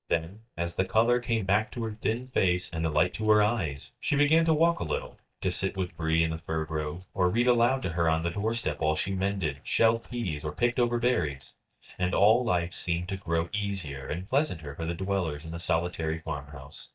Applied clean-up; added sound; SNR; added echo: neural mask model DeepFilterNet 3.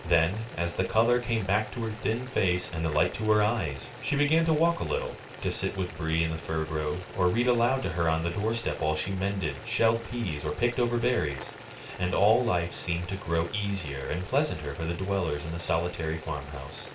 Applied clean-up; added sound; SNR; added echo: none; Boiling; 15 dB; reverberation time 0.3 s.